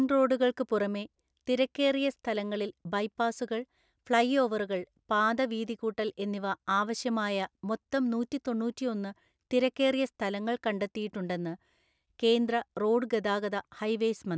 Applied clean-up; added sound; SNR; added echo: none; none; none; none.